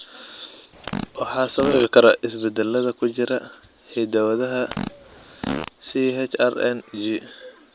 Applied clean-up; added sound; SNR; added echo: none; Fart; 10 dB; none.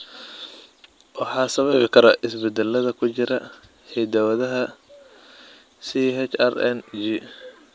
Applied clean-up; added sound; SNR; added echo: none; none; none; none.